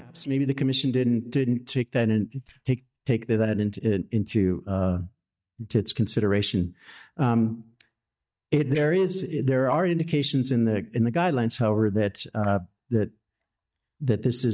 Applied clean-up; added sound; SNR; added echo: neural mask model DeepFilterNet 3.